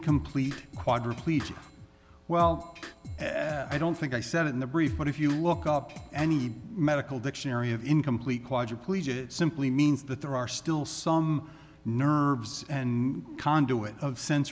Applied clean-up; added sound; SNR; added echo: none; Drum kit; 12 dB; none.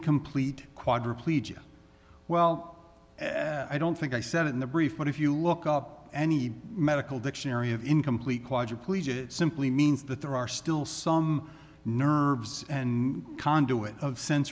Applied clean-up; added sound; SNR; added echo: none; none; none; none.